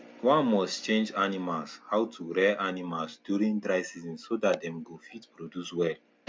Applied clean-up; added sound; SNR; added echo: none; none; none; none.